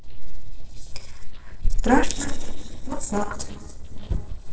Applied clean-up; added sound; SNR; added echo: neural separator model SepFormer DNS4.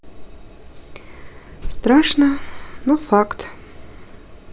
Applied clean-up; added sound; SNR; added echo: none; none; none; none.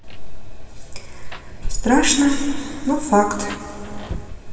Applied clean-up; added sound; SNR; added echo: none; Rain; 18 dB; reverberation time 2.4 s.